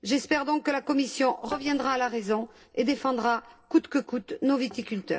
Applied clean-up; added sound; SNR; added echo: neural separator model SepFormer DNS4.